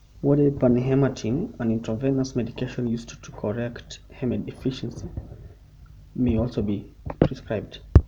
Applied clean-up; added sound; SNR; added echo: none; none; none; none.